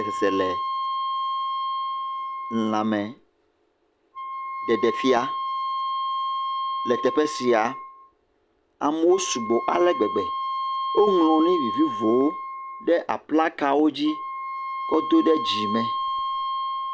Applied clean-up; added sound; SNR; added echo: none; Wind instrument, woodwind instrument; 4 dB; none.